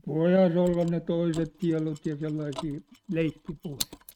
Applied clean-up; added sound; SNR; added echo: neural mask model RNNoise.